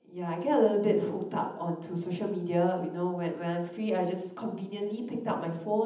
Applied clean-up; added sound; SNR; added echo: none; none; none; reverberation time 0.8 s.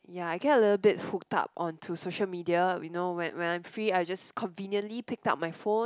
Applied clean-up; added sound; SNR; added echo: none; none; none; none.